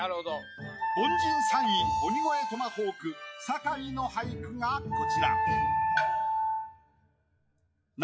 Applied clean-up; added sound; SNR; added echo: classical method log-MMSE.